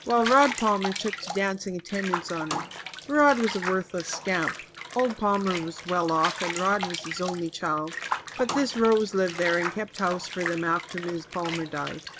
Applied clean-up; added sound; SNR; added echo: none; Bathtub (filling or washing) / Water; 9 dB; none.